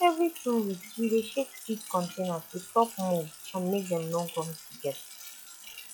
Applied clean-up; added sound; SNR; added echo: classical method log-MMSE.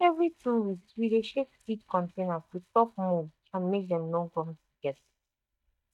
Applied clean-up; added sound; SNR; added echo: neural mask model DeepFilterNet 3.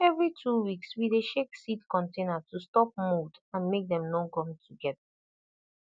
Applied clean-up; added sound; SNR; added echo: none; none; none; none.